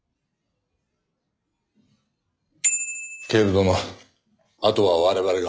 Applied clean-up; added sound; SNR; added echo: classical method log-MMSE.